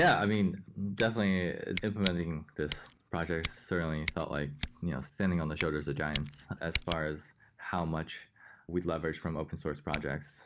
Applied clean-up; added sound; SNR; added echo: none; Scissors; 4 dB; none.